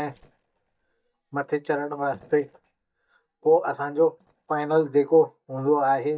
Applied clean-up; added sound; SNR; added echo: neural mask model DeepFilterNet 3.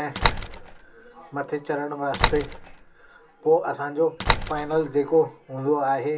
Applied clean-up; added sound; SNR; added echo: none; Slam; 4 dB; reverberation time 0.2 s.